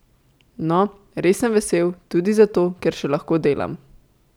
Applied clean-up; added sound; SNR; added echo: none; none; none; none.